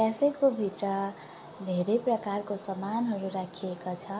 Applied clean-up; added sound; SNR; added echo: none; none; none; reverberation time 0.3 s.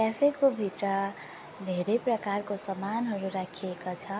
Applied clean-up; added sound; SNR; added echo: none; none; none; none.